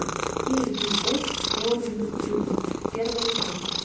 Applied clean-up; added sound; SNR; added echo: none; Purr; -1 dB; reverberation time 0.6 s.